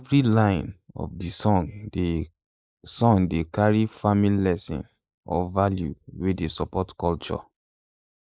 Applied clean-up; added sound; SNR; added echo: neural mask model Resemble Enhance denoiser.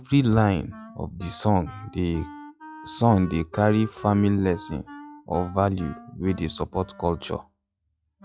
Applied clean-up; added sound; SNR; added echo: classical method log-MMSE.